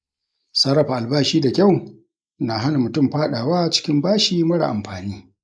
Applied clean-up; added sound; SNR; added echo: neural mask model Resemble Enhance denoiser.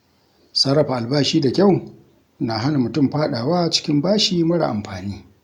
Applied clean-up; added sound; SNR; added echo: none; none; none; none.